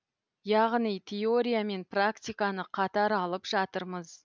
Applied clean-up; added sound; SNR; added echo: none; none; none; none.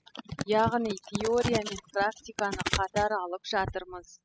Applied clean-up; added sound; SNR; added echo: classical method spectral subtraction.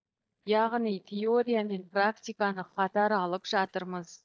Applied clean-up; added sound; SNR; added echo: neural mask model DeepFilterNet 3.